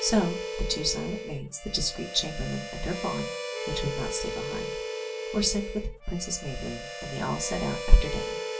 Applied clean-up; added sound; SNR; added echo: none; Harmonica; 7 dB; reverberation time 0.2 s.